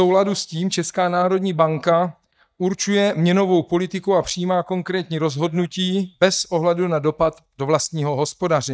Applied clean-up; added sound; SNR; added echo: neural mask model DeepFilterNet 3.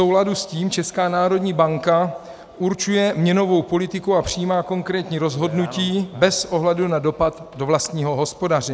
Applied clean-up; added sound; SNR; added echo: none; none; none; none.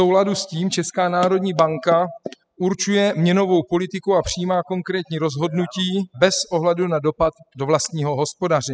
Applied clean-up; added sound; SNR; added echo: classical method spectral subtraction.